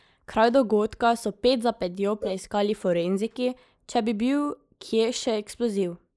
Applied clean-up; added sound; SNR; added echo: neural mask model Resemble Enhance denoiser.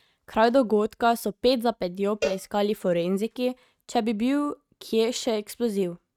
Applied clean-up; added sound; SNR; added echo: neural mask model RNNoise.